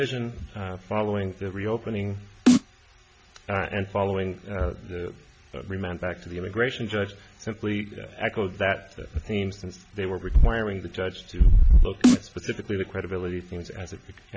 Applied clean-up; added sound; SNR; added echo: none; Snare drum; -4 dB; none.